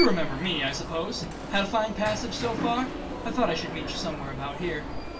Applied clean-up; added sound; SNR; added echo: none; Alarm; 6 dB; reverberation time 0.3 s.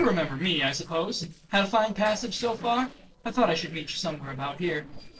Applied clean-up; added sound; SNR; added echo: neural separator model SepFormer DNS4.